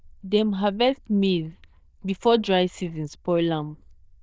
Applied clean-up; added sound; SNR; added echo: neural diffusion model UNIVERSE++.